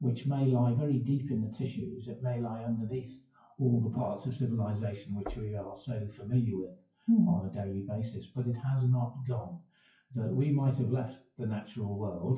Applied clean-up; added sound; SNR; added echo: classical method WPE with log-MMSE.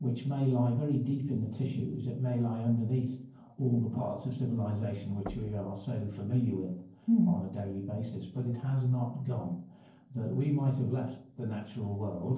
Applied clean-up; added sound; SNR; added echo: neural separator model SepFormer DNS4.